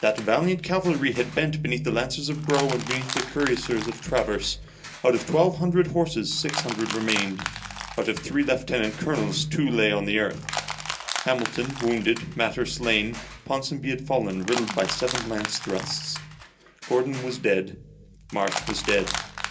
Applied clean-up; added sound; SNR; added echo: none; Crushing; 10 dB; reverberation time 0.2 s.